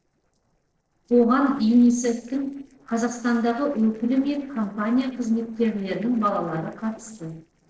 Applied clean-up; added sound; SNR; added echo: neural separator model SepFormer DNS4.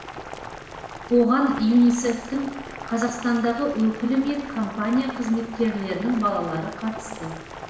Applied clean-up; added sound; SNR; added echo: none; Boiling; 13 dB; reverberation time 0.9 s.